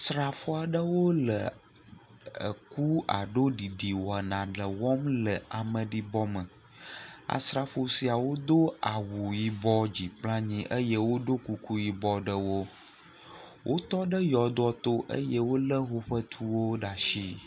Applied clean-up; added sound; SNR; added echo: none; none; none; none.